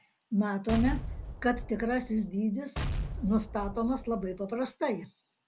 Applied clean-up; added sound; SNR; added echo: none; Explosion; 6 dB; none.